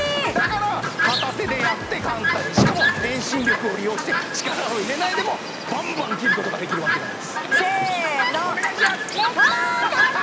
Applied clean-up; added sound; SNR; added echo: none; Chirp, tweet; -1 dB; none.